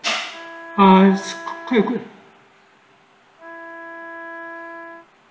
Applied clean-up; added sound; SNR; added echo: none; Wind instrument, woodwind instrument; 15 dB; none.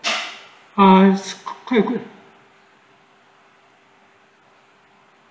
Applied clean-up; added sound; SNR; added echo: none; none; none; none.